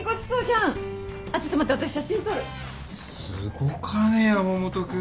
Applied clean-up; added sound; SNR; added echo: none; Bird vocalization, bird call, bird song; 17 dB; none.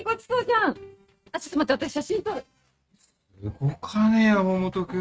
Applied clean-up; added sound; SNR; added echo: neural mask model RNNoise.